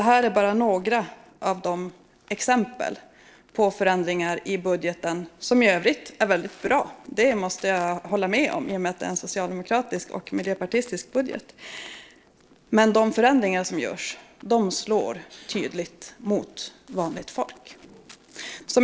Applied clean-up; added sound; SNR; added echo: neural separator model SepFormer DNS4.